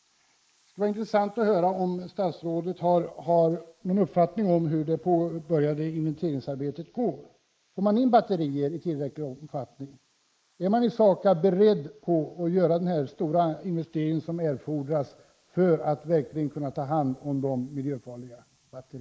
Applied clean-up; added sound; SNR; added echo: neural mask model Resemble Enhance denoiser.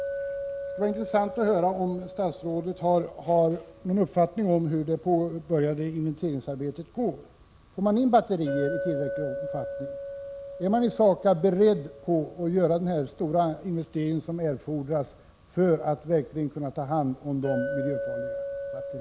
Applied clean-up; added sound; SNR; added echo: none; Chink, clink; 11 dB; none.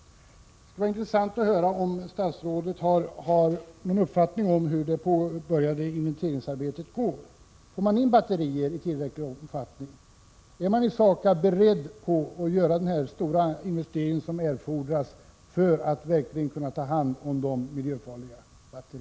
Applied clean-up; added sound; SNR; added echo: none; none; none; none.